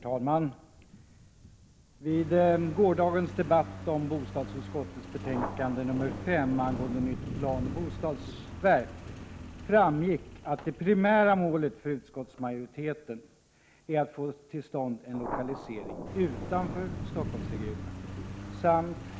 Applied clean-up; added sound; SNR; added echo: none; Engine + Thunder; 10 dB; none.